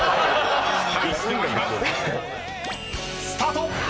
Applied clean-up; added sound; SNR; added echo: none; none; none; none.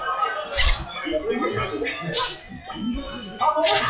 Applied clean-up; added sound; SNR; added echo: classical method WPE with log-MMSE.